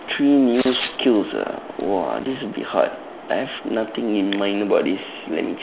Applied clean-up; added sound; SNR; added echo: none; Tearing; 14 dB; none.